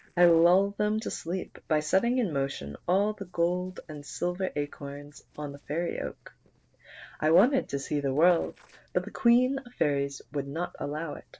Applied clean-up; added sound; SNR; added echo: neural separator model SepFormer DNS4.